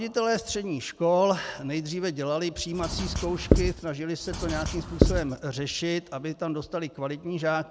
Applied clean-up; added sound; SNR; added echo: none; Writing; -1 dB; none.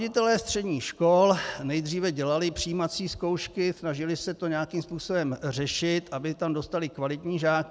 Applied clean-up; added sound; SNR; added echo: none; none; none; none.